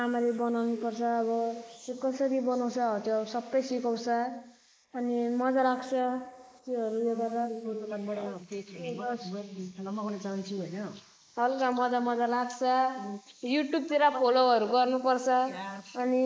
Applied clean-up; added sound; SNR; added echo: neural mask model Resemble Enhance denoiser.